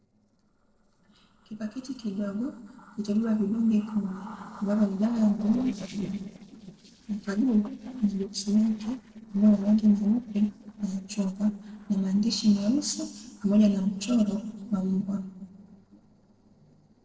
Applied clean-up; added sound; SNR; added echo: neural separator model SepFormer DNS4.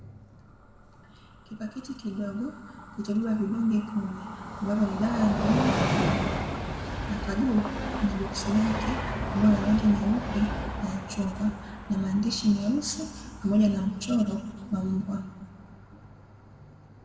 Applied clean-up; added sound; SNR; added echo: none; Train; 5 dB; reverberation time 1.7 s.